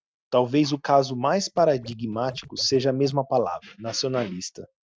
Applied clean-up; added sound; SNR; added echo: neural mask model RNNoise.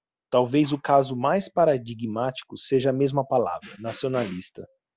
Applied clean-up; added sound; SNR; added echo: none; none; none; none.